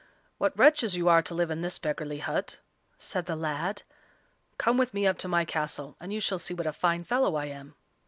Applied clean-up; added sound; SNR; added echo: none; none; none; none.